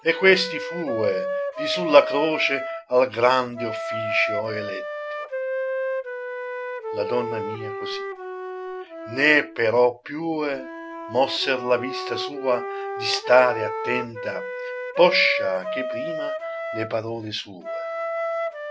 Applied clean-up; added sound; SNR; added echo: none; Wind instrument, woodwind instrument; 6 dB; none.